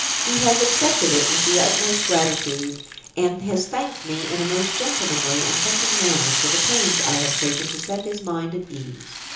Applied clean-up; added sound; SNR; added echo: none; Rattle (instrument); -2 dB; reverberation time 0.6 s.